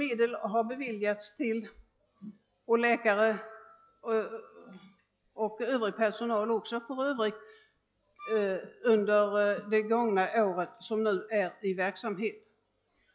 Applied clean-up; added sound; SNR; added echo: classical method log-MMSE.